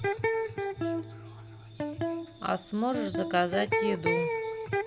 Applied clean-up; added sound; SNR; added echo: none; Electric guitar; -2 dB; none.